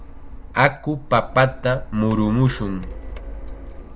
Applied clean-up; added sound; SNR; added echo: none; Printer; 11 dB; none.